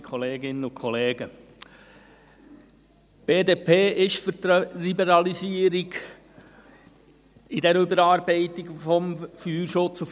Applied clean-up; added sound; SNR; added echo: none; none; none; none.